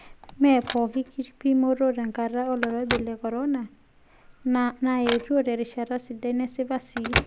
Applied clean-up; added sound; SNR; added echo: none; Telephone; 10 dB; none.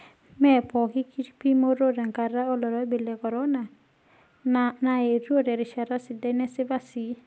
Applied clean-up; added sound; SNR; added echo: none; none; none; none.